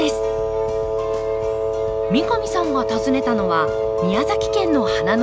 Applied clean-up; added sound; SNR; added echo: none; Wind instrument, woodwind instrument; -2 dB; none.